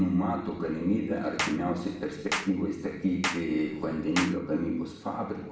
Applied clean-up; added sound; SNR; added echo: none; Clapping; 8 dB; reverberation time 0.6 s.